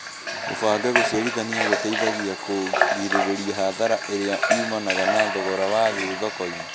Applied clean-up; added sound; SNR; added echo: none; Water tap, faucet / Water; 0 dB; none.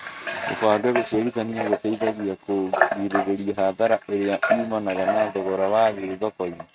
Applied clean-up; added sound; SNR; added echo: neural mask model RNNoise.